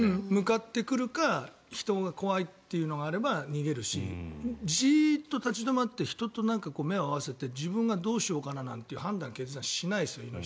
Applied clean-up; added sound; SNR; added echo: none; none; none; none.